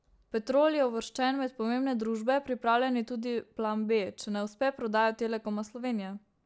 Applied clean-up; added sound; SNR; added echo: none; none; none; none.